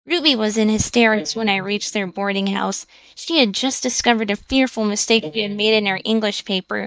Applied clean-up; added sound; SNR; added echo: neural mask model DeepFilterNet 3.